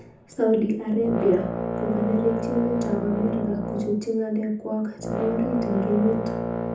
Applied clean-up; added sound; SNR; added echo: none; Brass instrument; 4 dB; reverberation time 0.5 s.